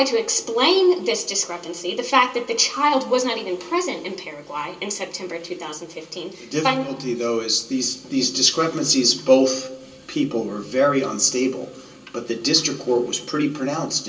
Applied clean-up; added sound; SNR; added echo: none; none; none; reverberation time 0.3 s.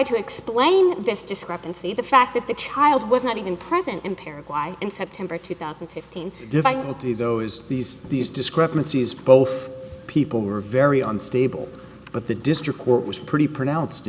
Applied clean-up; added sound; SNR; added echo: none; none; none; none.